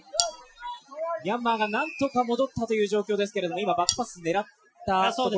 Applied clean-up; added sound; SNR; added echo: classical method Wiener filter.